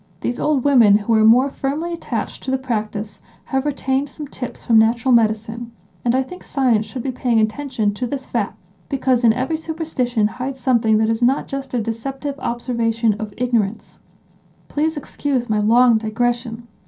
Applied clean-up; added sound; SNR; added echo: none; none; none; reverberation time 0.3 s.